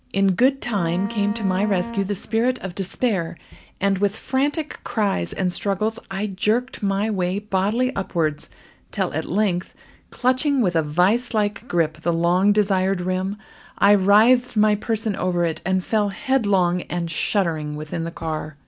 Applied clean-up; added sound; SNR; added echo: none; Bowed string instrument; 11 dB; none.